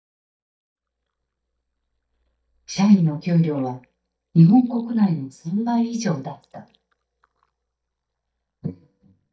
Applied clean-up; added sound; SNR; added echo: neural mask model DeepFilterNet 3.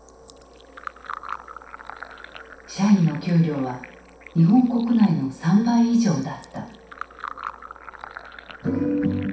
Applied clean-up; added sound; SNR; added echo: none; Fill (with liquid); 18 dB; reverberation time 0.6 s.